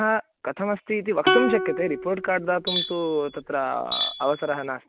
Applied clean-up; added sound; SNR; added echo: none; Plucked string instrument + Tools; 2 dB; none.